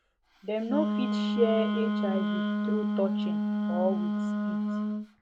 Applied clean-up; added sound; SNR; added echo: none; Wind instrument, woodwind instrument; -4 dB; none.